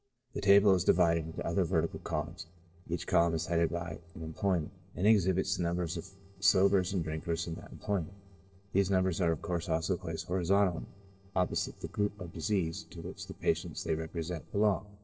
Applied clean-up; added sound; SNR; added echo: neural separator model SepFormer DNS4.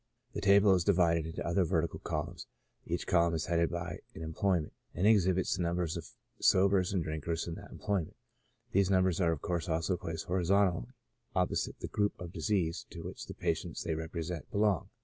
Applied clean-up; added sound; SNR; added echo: none; none; none; none.